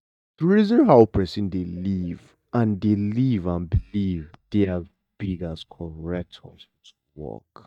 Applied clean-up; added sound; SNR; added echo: neural mask model DeepFilterNet 3.